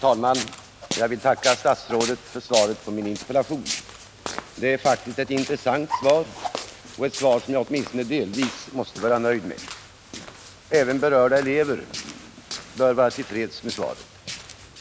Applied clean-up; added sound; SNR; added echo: none; Walk, footsteps; 11 dB; none.